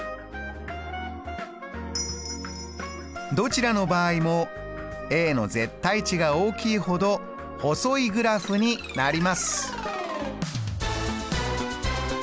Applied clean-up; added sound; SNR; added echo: none; none; none; none.